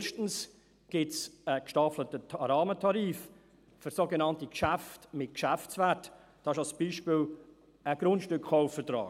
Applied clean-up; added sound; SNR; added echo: none; none; none; none.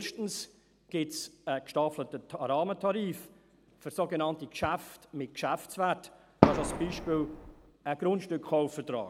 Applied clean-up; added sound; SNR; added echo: none; Fireworks; -4 dB; none.